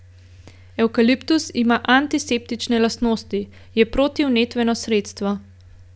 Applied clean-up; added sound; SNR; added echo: none; none; none; none.